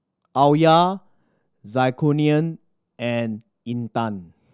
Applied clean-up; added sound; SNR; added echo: none; none; none; none.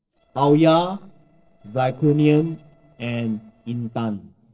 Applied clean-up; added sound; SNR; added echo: neural separator model SepFormer DNS4.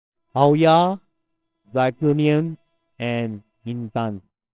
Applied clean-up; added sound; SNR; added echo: neural separator model SepFormer WHAMR!.